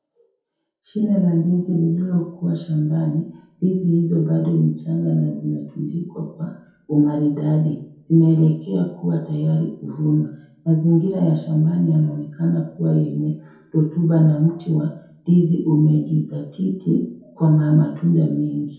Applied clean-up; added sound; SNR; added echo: none; none; none; reverberation time 0.6 s.